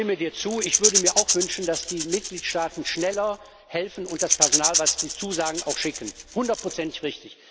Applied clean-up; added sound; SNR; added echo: none; Rattle / Rattle (instrument); -1 dB; none.